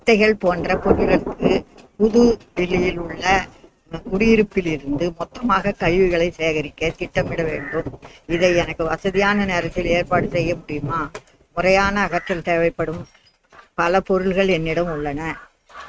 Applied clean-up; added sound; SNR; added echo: neural mask model RNNoise.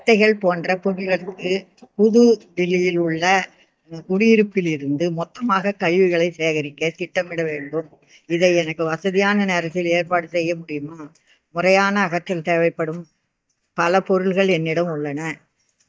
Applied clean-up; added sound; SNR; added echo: neural mask model DeepFilterNet 3.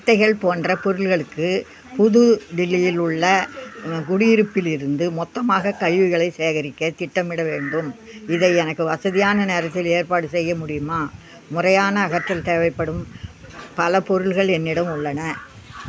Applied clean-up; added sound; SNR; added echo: none; none; none; none.